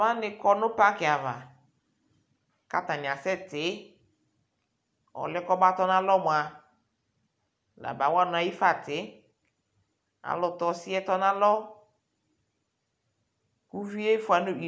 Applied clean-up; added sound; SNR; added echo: none; none; none; none.